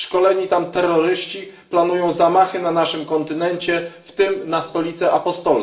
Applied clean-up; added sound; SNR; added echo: none; none; none; reverberation time 0.5 s.